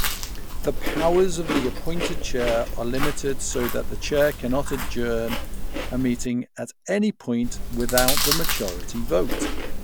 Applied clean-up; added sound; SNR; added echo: none; Chewing, mastication; -1 dB; none.